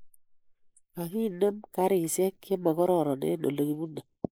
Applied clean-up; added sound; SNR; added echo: neural mask model Resemble Enhance denoiser.